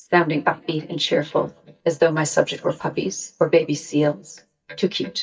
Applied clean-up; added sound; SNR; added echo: neural mask model DeepFilterNet 3.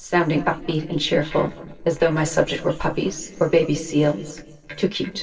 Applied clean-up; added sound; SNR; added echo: neural separator model SepFormer DNS4.